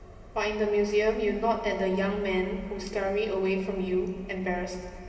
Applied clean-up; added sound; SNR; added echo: none; none; none; reverberation time 2.7 s.